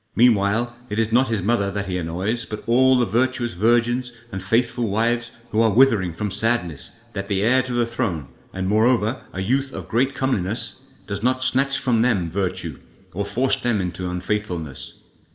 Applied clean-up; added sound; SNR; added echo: none; none; none; reverberation time 2.0 s.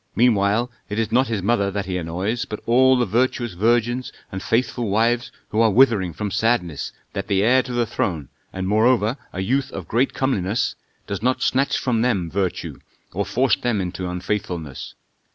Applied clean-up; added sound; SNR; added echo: none; none; none; none.